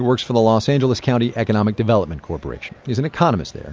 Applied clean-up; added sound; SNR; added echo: none; none; none; none.